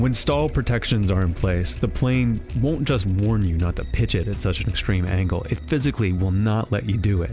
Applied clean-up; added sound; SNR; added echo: none; none; none; none.